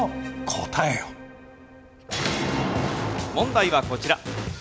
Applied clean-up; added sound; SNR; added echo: none; none; none; none.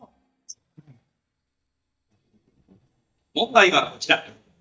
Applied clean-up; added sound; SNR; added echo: neural mask model DeepFilterNet 3.